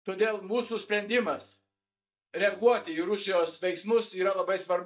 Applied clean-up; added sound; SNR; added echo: neural mask model DeepFilterNet 3.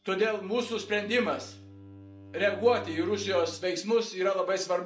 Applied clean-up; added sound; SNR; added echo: none; Bowed string instrument; 19 dB; reverberation time 0.4 s.